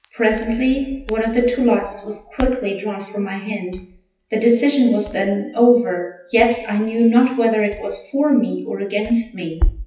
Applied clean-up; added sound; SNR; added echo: classical method WPE with log-MMSE.